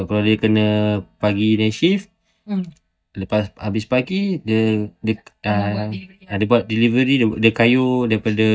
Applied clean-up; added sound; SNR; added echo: neural mask model DeepFilterNet 3.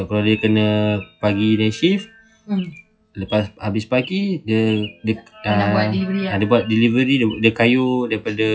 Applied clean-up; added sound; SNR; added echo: classical method log-MMSE.